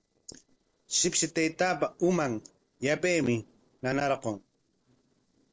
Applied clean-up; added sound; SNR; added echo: neural separator model SepFormer DNS4.